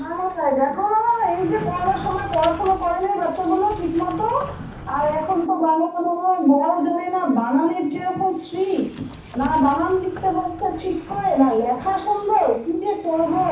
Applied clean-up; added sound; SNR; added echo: none; Sliding door; 17 dB; reverberation time 0.7 s.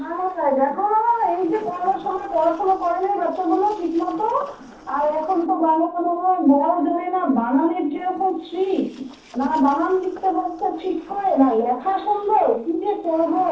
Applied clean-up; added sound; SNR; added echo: neural separator model SepFormer DNS4.